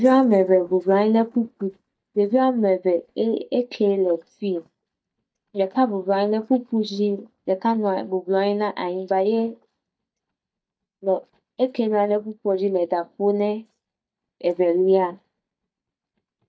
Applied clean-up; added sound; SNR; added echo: neural mask model DeepFilterNet 3.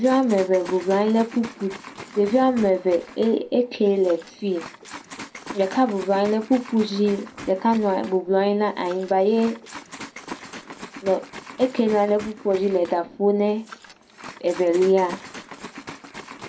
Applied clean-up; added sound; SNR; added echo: none; Liquid; 17 dB; reverberation time 0.2 s.